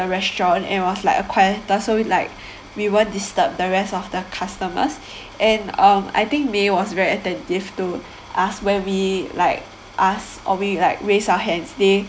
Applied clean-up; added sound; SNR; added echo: none; none; none; none.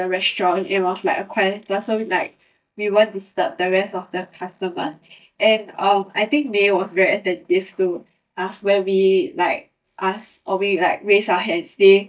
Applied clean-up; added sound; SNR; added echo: neural mask model DeepFilterNet 3.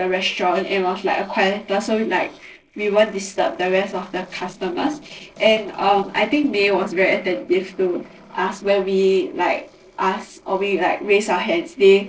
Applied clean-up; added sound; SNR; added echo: neural separator model SepFormer DNS4.